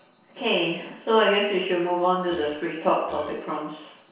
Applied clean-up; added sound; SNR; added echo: none; Burping, eructation; 15 dB; reverberation time 0.7 s.